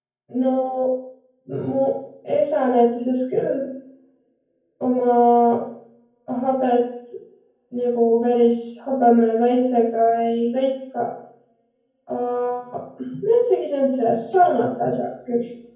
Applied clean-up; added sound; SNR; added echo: none; none; none; reverberation time 0.9 s.